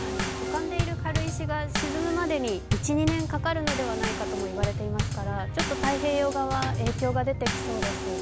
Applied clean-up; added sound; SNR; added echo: none; Bass drum / Snare drum / Drum kit; 0 dB; none.